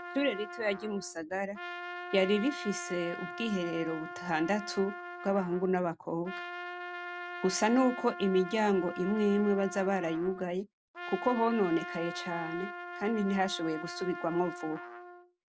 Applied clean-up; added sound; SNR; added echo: none; Trumpet; 10 dB; none.